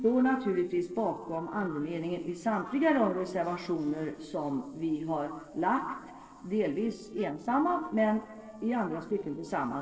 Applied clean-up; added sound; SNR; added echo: neural separator model SepFormer DNS4.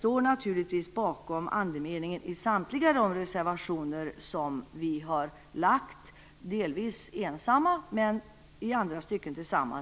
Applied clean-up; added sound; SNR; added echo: none; none; none; none.